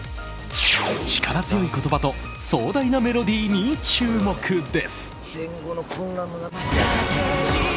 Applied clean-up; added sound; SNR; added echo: none; none; none; none.